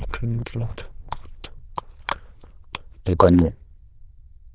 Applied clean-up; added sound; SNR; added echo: neural diffusion model UNIVERSE++.